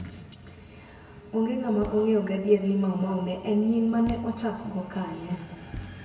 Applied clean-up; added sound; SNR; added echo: none; Thump, thud; 18 dB; reverberation time 1.2 s.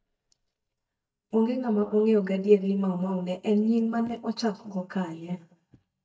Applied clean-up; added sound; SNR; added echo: neural mask model DeepFilterNet 3.